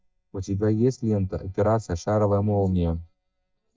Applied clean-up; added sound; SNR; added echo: neural mask model DeepFilterNet 3.